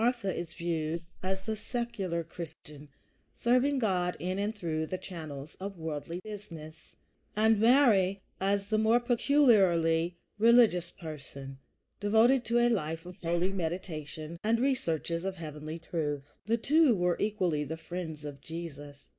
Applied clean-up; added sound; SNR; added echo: neural mask model Resemble Enhance denoiser.